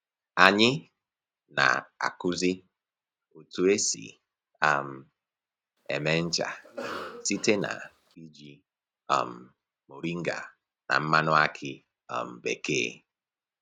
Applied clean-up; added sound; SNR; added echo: none; Cough; 14 dB; none.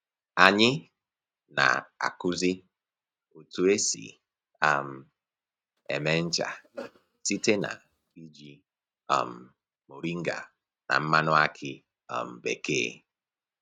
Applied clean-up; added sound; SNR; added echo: neural mask model RNNoise.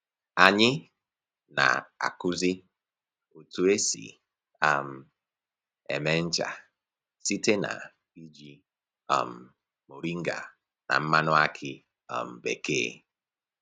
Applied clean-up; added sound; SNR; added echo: none; none; none; none.